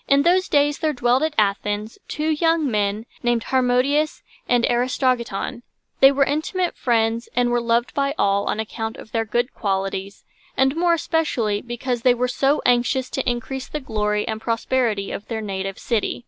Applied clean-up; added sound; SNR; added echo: none; none; none; none.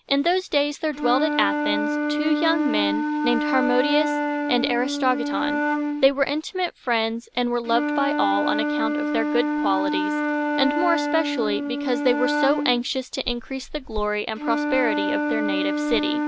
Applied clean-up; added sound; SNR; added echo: none; Wind instrument, woodwind instrument; 1 dB; none.